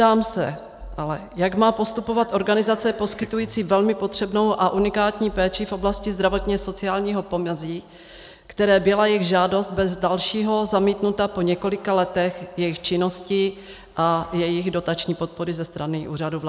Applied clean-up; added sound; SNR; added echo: none; none; none; none.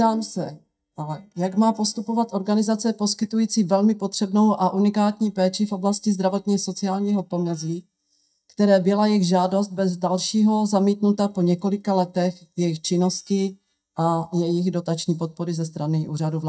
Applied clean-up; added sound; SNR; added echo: neural mask model DeepFilterNet 3.